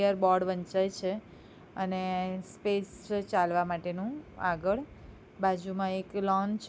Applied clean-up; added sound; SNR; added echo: none; none; none; none.